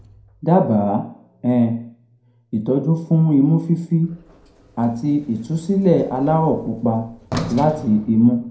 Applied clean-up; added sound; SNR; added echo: none; Sliding door; 18 dB; reverberation time 0.4 s.